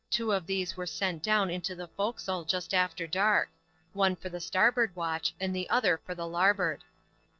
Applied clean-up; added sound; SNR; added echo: neural separator model SepFormer DNS4.